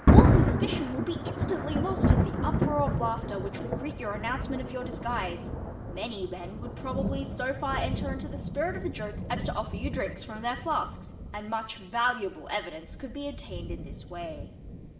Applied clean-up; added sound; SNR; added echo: none; Thunder; -5 dB; reverberation time 1.5 s.